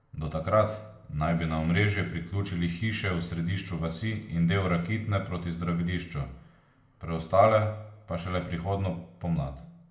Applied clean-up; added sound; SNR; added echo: none; none; none; reverberation time 0.4 s.